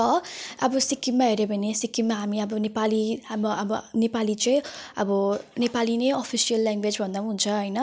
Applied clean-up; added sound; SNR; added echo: none; none; none; none.